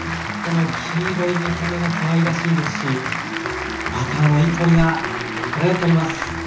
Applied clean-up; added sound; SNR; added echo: none; Applause; 6 dB; reverberation time 0.7 s.